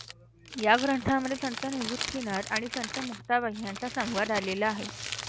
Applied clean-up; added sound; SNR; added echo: none; Crumpling, crinkling; 9 dB; none.